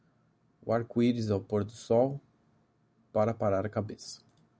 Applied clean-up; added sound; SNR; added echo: none; none; none; none.